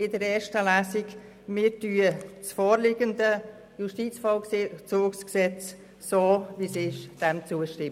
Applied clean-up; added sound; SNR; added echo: none; none; none; none.